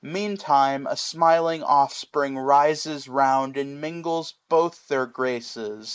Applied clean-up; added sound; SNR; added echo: neural mask model Resemble Enhance denoiser.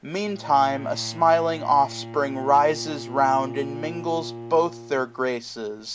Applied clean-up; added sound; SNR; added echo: none; Bowed string instrument; 14 dB; none.